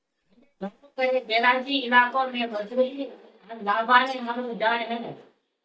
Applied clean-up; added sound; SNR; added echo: neural mask model DeepFilterNet 3.